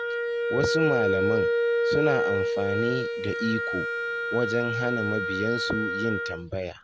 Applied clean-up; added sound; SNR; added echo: none; Wind instrument, woodwind instrument; -3 dB; none.